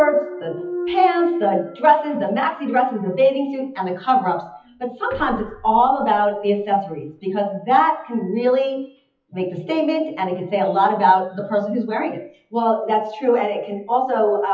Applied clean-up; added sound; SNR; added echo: classical method WPE with log-MMSE.